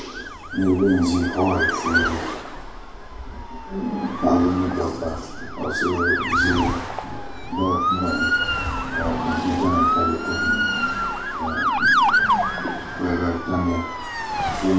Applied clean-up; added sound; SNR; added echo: none; Motor vehicle (road) / Siren; 0 dB; reverberation time 0.3 s.